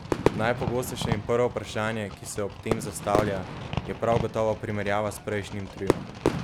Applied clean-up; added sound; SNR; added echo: none; Fireworks; 2 dB; none.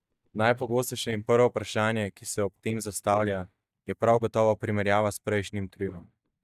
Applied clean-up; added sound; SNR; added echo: neural mask model DeepFilterNet 3.